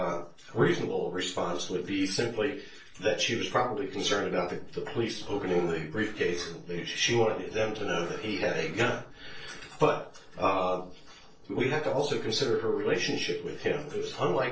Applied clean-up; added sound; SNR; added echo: neural separator model SepFormer DNS4.